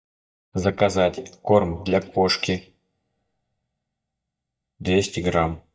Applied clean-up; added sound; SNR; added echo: neural mask model DeepFilterNet 3.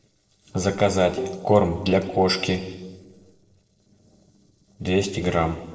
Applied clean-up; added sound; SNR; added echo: neural separator model SepFormer DNS4.